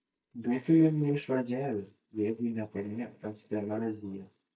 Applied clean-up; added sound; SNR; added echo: neural mask model DeepFilterNet 3.